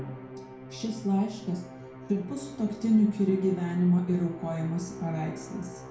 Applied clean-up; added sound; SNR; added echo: none; Musical instrument; 14 dB; reverberation time 0.6 s.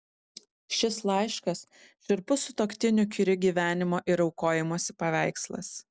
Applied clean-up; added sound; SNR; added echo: none; none; none; none.